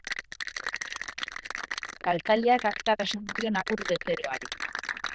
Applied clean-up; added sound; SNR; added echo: neural diffusion model UNIVERSE++.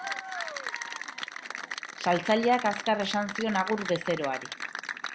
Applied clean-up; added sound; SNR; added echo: none; Applause / Cheering; 7 dB; none.